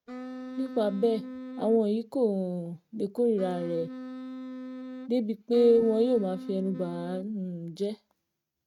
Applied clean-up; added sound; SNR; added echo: neural mask model RNNoise.